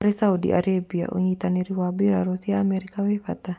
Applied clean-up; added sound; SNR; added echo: none; none; none; none.